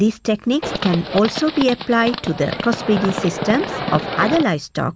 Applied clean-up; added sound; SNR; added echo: none; Livestock, farm animals, working animals; 6 dB; none.